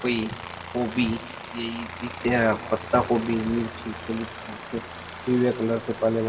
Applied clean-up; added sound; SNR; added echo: none; Aircraft; 11 dB; reverberation time 1.7 s.